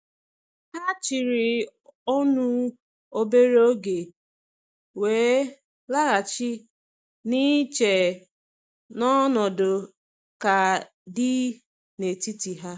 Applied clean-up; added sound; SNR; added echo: none; none; none; none.